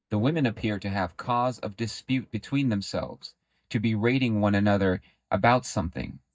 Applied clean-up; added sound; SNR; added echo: neural mask model DeepFilterNet 3.